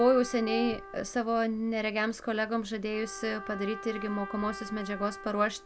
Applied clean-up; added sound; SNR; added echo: none; Trumpet + Wind instrument, woodwind instrument; 13 dB; none.